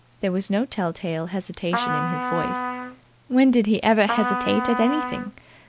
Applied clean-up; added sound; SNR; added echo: none; Trumpet; 5 dB; none.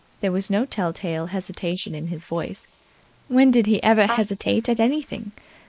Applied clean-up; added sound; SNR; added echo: neural mask model Resemble Enhance denoiser.